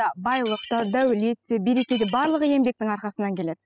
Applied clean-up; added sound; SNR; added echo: classical method spectral subtraction.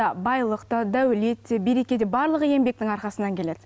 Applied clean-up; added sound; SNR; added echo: none; none; none; none.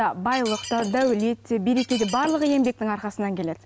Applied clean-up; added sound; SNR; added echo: none; Shatter; 14 dB; none.